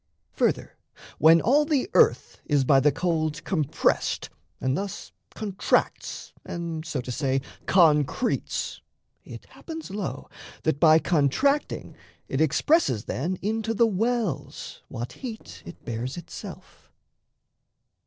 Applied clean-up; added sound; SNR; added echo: neural separator model SepFormer DNS4.